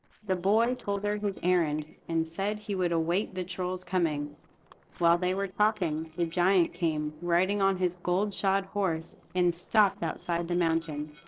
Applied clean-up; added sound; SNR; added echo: neural separator model SepFormer DNS4.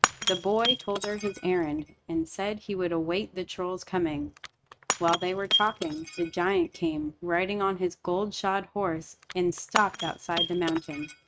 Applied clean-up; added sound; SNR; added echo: neural mask model RNNoise.